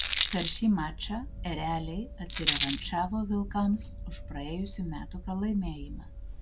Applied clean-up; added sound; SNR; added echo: none; Rattle; -2 dB; none.